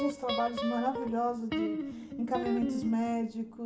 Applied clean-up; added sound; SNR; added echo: none; Guitar; 4 dB; reverberation time 0.4 s.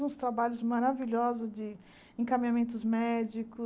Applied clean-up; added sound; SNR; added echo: none; none; none; none.